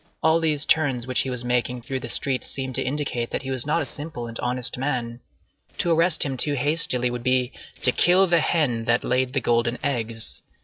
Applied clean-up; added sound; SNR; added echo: neural separator model SepFormer DNS4.